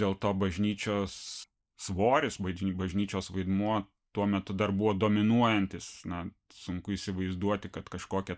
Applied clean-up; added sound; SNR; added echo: neural mask model Resemble Enhance denoiser.